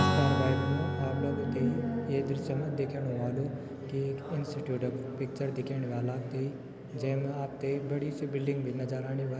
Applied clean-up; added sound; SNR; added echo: none; Strum; 4 dB; none.